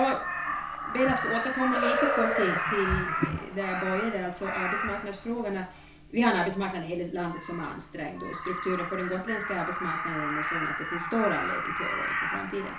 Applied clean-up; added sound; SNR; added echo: none; Crow; 1 dB; reverberation time 0.3 s.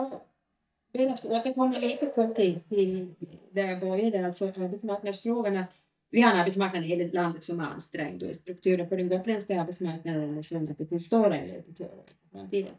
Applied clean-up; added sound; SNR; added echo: neural mask model DeepFilterNet 3.